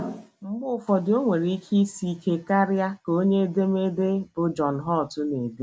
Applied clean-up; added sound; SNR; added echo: none; none; none; none.